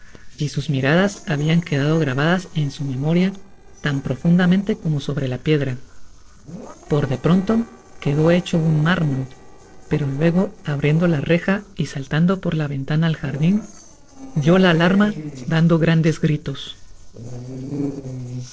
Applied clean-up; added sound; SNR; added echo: neural separator model SepFormer DNS4.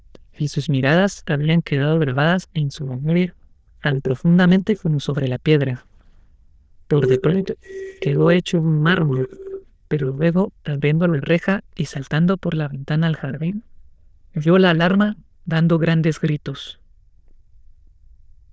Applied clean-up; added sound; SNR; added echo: neural diffusion model UNIVERSE++.